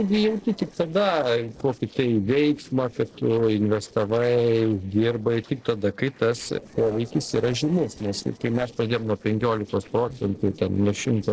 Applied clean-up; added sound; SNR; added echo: neural separator model SepFormer DNS4.